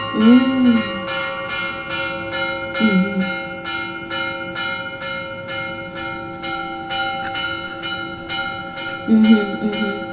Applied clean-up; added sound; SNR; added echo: none; Church bell; 4 dB; reverberation time 0.5 s.